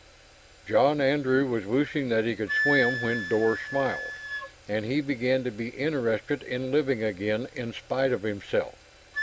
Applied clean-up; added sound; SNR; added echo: none; Wind instrument, woodwind instrument; 9 dB; none.